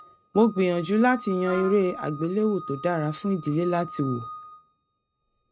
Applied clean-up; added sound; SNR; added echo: neural mask model RNNoise.